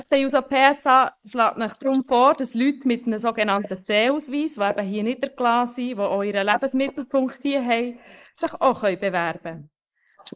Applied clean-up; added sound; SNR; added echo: neural mask model Resemble Enhance denoiser.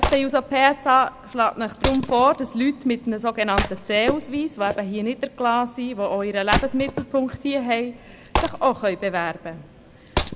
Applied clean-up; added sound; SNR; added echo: none; Wood; 7 dB; none.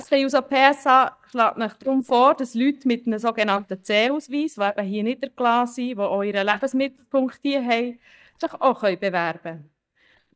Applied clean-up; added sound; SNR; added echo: neural mask model DeepFilterNet 3.